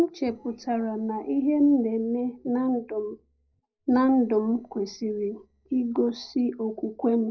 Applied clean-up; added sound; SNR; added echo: neural separator model SepFormer DNS4.